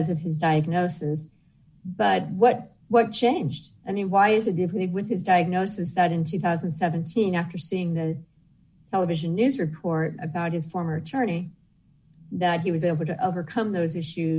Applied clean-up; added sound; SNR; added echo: none; none; none; none.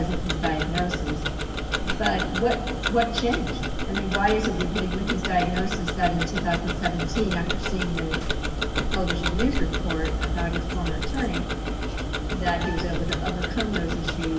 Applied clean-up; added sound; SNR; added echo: none; Tick-tock; -1 dB; reverberation time 1.1 s.